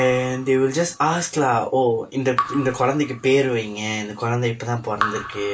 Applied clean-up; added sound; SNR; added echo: none; Raindrop / Drip; 11 dB; none.